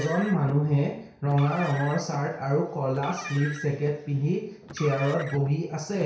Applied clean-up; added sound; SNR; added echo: none; Car; 15 dB; reverberation time 0.5 s.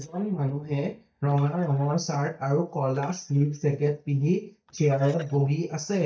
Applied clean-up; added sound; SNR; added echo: neural mask model DeepFilterNet 3.